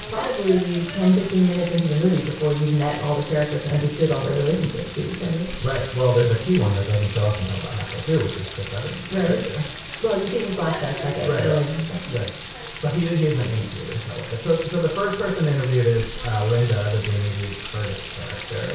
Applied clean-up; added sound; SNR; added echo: none; Frying (food); 9 dB; reverberation time 0.6 s.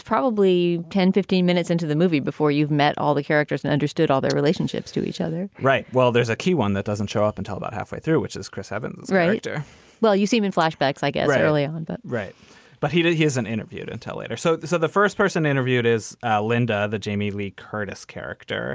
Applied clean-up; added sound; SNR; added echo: none; none; none; none.